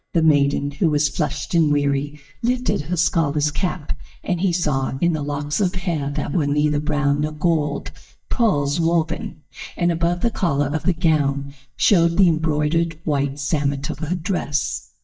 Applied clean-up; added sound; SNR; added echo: neural mask model DeepFilterNet 3.